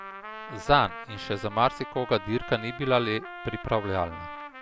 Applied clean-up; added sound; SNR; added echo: none; Trumpet; 12 dB; none.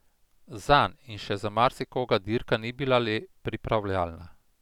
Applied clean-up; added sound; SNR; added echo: none; none; none; none.